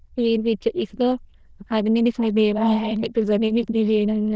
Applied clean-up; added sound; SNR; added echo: neural diffusion model UNIVERSE++.